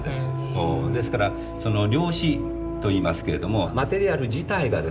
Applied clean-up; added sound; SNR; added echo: none; none; none; none.